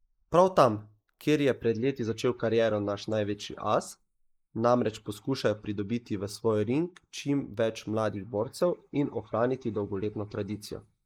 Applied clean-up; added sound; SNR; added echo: neural mask model Resemble Enhance denoiser.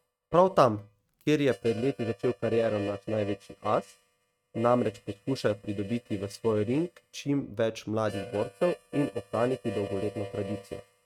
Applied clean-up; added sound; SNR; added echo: neural mask model RNNoise.